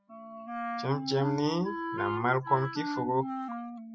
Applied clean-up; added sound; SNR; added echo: classical method spectral subtraction.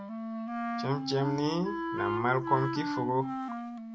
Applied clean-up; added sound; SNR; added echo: none; Wind instrument, woodwind instrument; 2 dB; none.